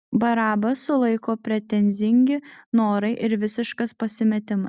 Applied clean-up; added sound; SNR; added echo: none; none; none; none.